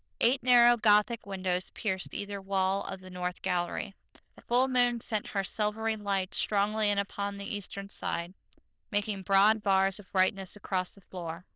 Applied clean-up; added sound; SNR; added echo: neural diffusion model UNIVERSE++.